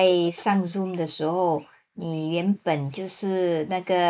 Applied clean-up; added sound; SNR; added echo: neural mask model Resemble Enhance denoiser.